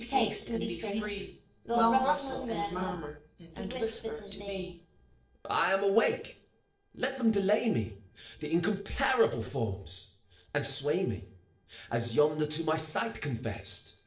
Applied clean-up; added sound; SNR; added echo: neural separator model SepFormer DNS4.